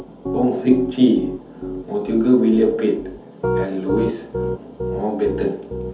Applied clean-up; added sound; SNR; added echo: none; Piano; 7 dB; reverberation time 0.7 s.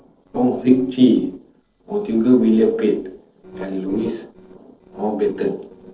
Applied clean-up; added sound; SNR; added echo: neural separator model SepFormer DNS4.